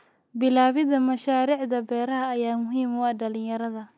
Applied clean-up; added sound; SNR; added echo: none; none; none; none.